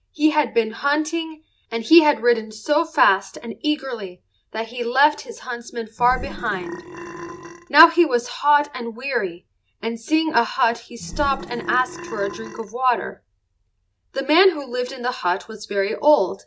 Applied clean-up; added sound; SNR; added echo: none; Burping, eructation; 12 dB; none.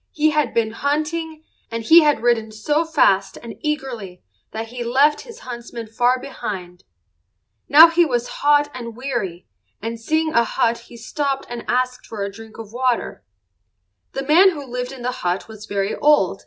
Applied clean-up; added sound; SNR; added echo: none; none; none; none.